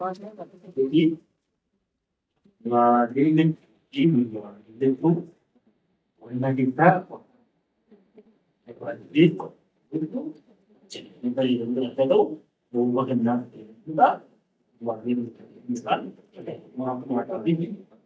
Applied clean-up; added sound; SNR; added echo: neural mask model DeepFilterNet 3.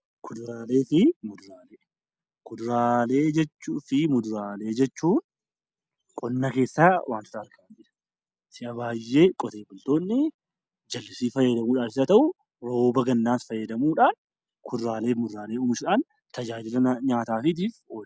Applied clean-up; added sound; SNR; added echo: none; none; none; none.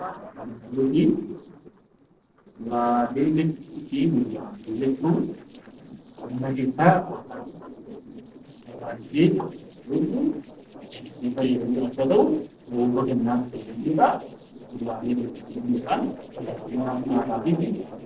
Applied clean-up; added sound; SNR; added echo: neural separator model SepFormer DNS4.